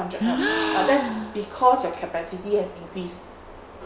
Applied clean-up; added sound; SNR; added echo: none; Gasp; 3 dB; none.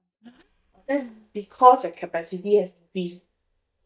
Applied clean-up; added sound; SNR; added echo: neural mask model DeepFilterNet 3.